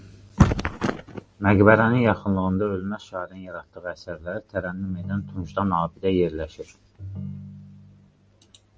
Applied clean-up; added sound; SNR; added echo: none; Ringtone; 14 dB; none.